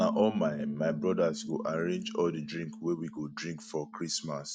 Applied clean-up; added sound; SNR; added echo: neural mask model RNNoise.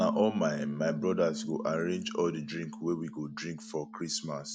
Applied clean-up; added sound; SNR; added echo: none; Bass guitar; 6 dB; none.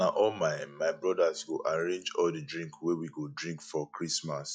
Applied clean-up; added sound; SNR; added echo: classical method log-MMSE.